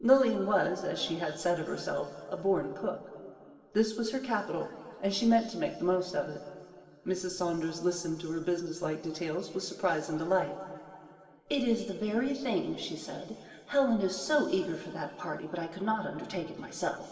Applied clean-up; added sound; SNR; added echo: none; none; none; reverberation time 2.6 s.